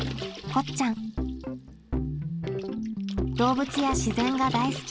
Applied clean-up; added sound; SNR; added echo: none; Water / Splash, splatter; 13 dB; none.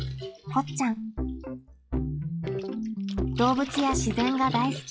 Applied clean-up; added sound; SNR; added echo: classical method log-MMSE.